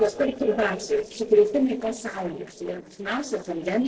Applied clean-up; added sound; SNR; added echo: neural separator model SepFormer DNS4.